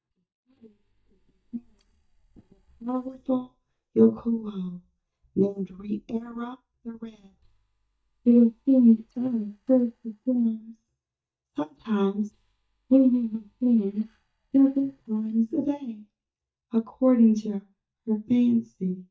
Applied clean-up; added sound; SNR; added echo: neural mask model DeepFilterNet 3.